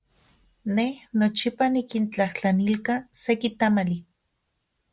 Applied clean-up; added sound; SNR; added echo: none; none; none; none.